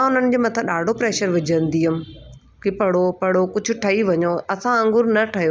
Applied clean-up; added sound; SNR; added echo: none; none; none; none.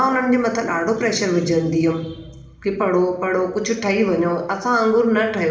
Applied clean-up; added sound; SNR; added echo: none; none; none; reverberation time 0.9 s.